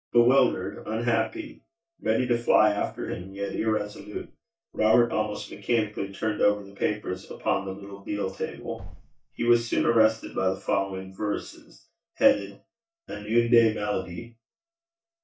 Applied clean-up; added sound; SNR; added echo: neural mask model DeepFilterNet 3.